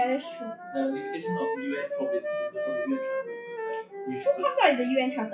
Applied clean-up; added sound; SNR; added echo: classical method WPE with log-MMSE.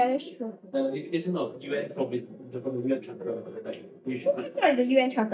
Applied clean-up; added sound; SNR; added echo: neural mask model DeepFilterNet 3.